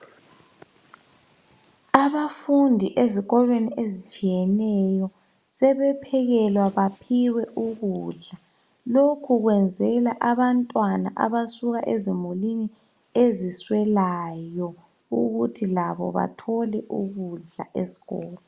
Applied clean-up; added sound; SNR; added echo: none; none; none; none.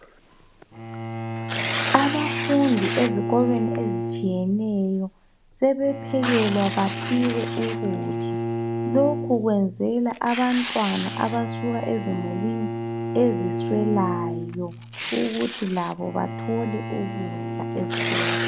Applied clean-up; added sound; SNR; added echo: none; Bowed string instrument + Tearing; 3 dB; none.